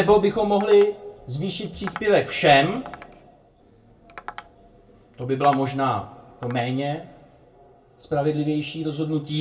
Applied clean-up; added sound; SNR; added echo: none; Tap; 19 dB; reverberation time 0.3 s.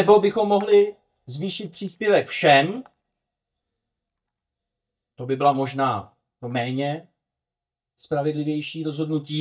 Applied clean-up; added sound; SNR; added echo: neural mask model DeepFilterNet 3.